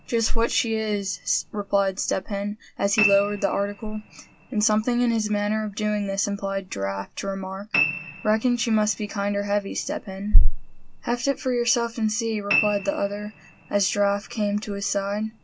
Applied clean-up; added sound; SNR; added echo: none; Piano; 13 dB; none.